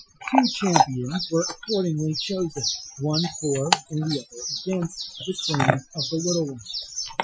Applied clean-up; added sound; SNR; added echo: classical method Wiener filter.